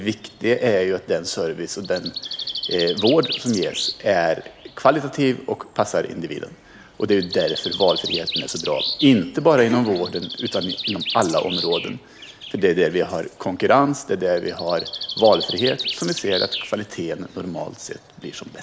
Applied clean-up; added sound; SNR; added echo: none; Bird; 10 dB; none.